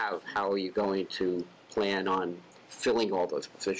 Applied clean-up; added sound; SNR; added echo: none; none; none; none.